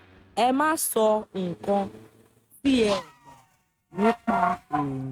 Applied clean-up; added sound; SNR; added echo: neural mask model RNNoise.